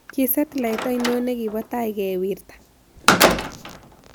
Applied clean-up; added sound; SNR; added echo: none; Slam; -1 dB; none.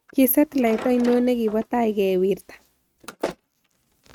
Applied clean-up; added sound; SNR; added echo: neural mask model RNNoise.